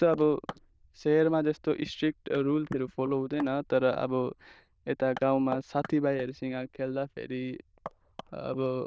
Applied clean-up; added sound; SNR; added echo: neural diffusion model UNIVERSE++.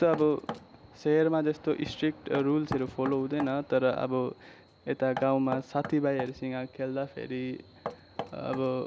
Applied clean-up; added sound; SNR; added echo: none; Knock; 14 dB; none.